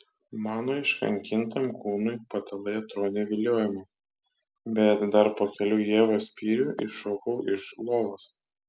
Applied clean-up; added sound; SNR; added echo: none; none; none; none.